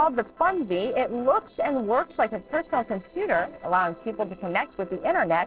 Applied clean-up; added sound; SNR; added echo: neural separator model SepFormer DNS4.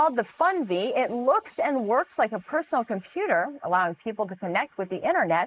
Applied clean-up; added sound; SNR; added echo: neural mask model Resemble Enhance denoiser.